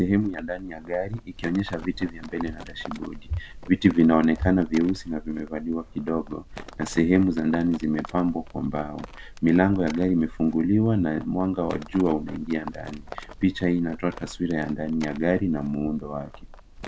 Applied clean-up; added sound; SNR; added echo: none; Livestock, farm animals, working animals; 16 dB; none.